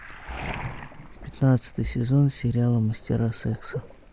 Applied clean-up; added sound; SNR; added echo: none; Waves, surf; 14 dB; none.